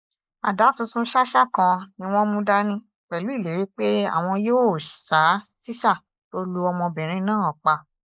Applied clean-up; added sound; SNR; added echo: neural mask model Resemble Enhance denoiser.